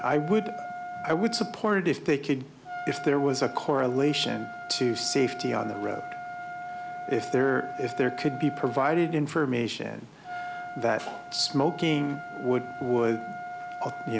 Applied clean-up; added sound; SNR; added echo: none; Trumpet; 10 dB; none.